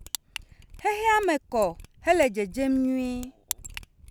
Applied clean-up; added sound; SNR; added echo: none; Mechanisms; 19 dB; none.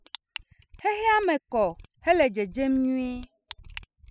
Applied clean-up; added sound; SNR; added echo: classical method spectral subtraction.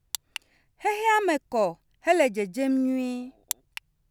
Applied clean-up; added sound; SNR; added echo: none; none; none; none.